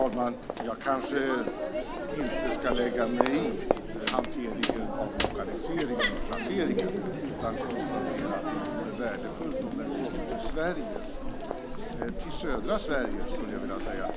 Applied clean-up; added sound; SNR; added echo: none; Snare drum + Crowd; -2 dB; none.